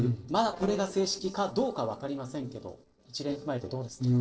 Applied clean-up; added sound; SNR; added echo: neural separator model SepFormer DNS4.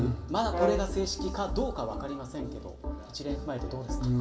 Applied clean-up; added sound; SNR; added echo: none; Brass instrument; 2 dB; reverberation time 2.1 s.